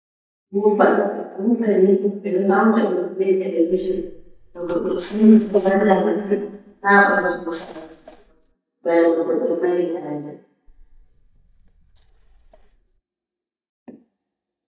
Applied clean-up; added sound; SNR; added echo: neural mask model DeepFilterNet 3.